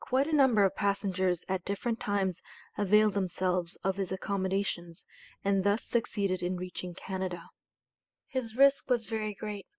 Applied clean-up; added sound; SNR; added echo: neural mask model Resemble Enhance denoiser.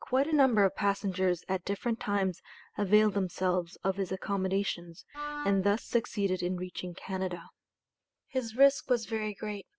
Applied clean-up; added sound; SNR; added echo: none; Wind instrument, woodwind instrument; 10 dB; none.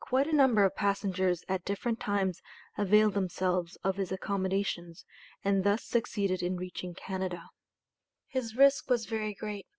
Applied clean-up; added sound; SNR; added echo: none; none; none; none.